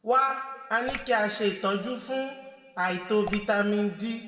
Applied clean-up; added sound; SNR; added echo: none; Drip / Water; 9 dB; reverberation time 1.4 s.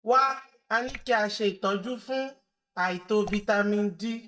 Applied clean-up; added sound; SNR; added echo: neural mask model DeepFilterNet 3.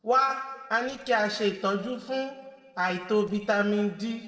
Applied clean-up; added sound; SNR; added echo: neural separator model SepFormer DNS4.